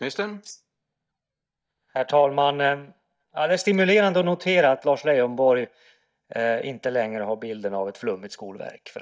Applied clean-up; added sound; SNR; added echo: neural mask model DeepFilterNet 3.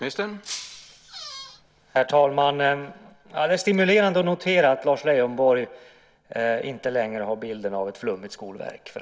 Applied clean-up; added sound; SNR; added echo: none; Squeak + Shatter; 15 dB; none.